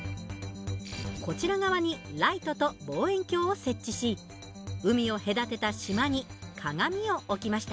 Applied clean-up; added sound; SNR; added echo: none; none; none; none.